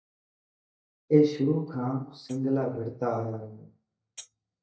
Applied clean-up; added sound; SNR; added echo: neural mask model DeepFilterNet 3.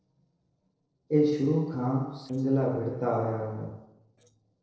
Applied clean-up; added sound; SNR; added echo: neural separator model SepFormer DNS4.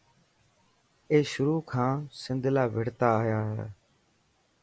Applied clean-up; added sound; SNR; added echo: none; none; none; none.